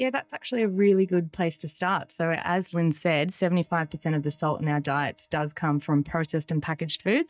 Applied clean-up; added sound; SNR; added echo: neural mask model DeepFilterNet 3.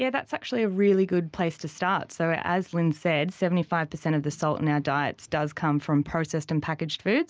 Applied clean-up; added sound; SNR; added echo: none; none; none; none.